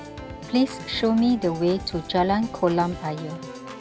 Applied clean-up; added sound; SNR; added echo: none; Organ; 13 dB; none.